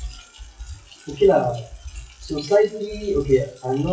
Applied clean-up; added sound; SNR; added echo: classical method WPE with log-MMSE.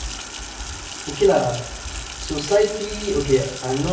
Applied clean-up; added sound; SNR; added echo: none; Sink (filling or washing); 11 dB; reverberation time 1.3 s.